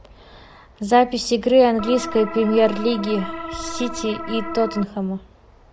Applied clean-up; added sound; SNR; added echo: none; Organ; 9 dB; none.